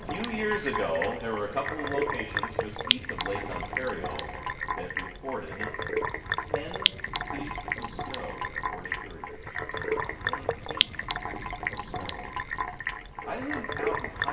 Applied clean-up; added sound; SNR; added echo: none; Sink (filling or washing); -4 dB; reverberation time 2.7 s.